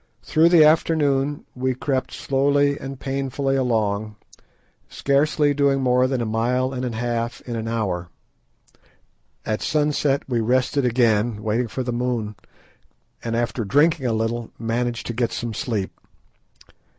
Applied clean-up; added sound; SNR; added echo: none; none; none; none.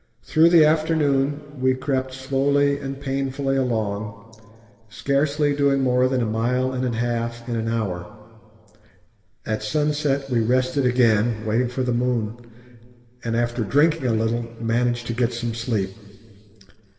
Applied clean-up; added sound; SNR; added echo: none; none; none; reverberation time 2.2 s.